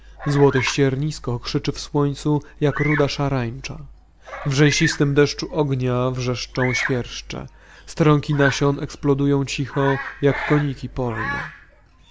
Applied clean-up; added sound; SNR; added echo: none; Bird vocalization, bird call, bird song; 11 dB; none.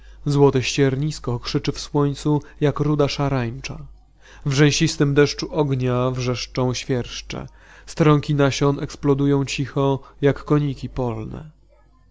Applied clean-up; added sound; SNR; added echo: none; none; none; none.